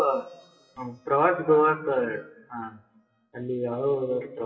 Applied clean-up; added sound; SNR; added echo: classical method WPE with log-MMSE.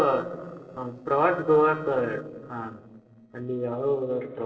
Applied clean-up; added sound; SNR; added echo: neural separator model SepFormer DNS4.